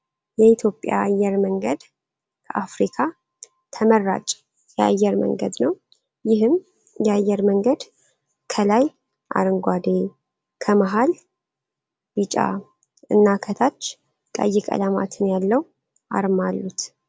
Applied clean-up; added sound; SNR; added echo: none; none; none; none.